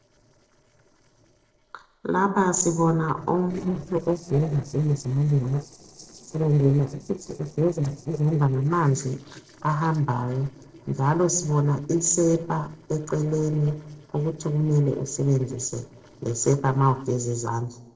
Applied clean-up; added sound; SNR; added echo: neural separator model SepFormer DNS4.